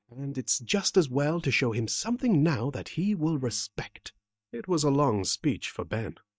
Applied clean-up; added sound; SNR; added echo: neural mask model DeepFilterNet 3.